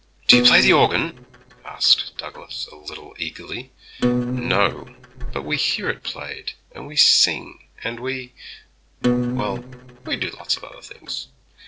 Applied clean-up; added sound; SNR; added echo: neural separator model SepFormer DNS4.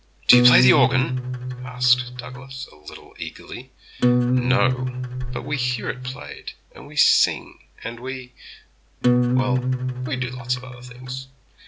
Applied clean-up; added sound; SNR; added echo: none; Acoustic guitar; -4 dB; none.